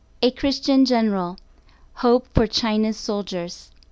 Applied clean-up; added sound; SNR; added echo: none; none; none; none.